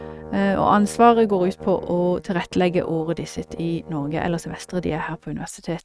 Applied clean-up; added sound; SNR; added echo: neural mask model RNNoise.